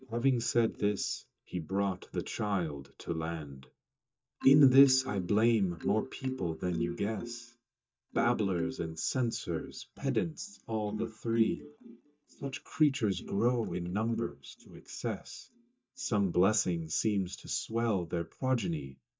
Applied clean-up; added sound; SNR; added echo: neural mask model DeepFilterNet 3.